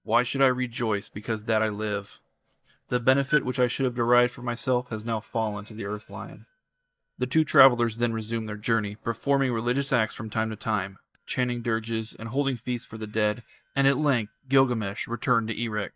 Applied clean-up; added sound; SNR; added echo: neural mask model DeepFilterNet 3.